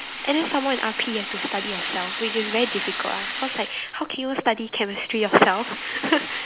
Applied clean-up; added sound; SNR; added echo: none; Rattle (instrument); 8 dB; none.